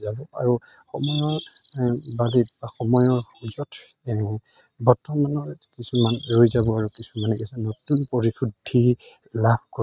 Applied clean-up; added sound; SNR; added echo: neural mask model RNNoise.